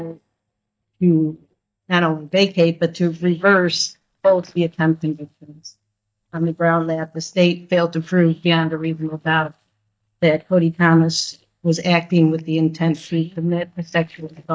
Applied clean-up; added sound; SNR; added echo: neural mask model DeepFilterNet 3.